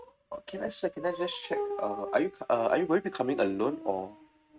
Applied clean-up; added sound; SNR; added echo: neural mask model RNNoise.